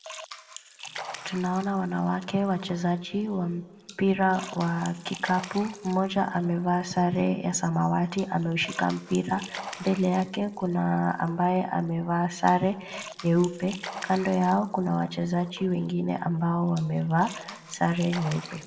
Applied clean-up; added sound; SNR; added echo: none; Splash, splatter; 17 dB; reverberation time 1.3 s.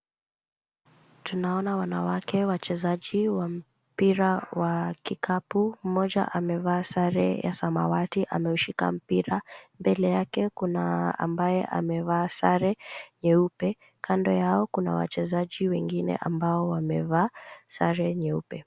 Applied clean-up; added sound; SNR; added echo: none; none; none; none.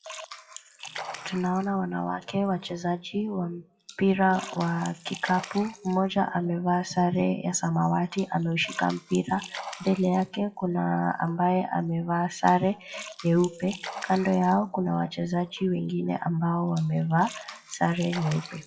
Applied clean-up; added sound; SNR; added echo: classical method WPE with log-MMSE.